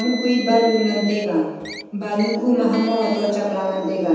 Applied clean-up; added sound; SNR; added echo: none; Car; 15 dB; reverberation time 1.1 s.